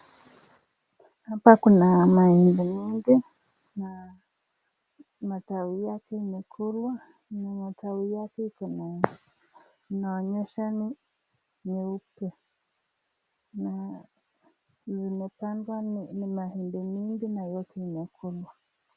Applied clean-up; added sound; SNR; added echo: none; none; none; none.